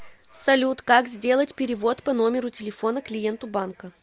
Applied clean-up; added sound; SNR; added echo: none; none; none; none.